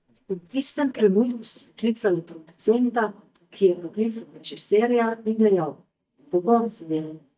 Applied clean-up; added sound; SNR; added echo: neural mask model DeepFilterNet 3.